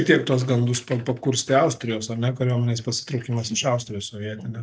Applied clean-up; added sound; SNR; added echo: neural mask model DeepFilterNet 3.